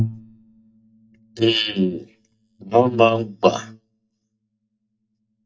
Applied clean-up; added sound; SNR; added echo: neural mask model DeepFilterNet 3.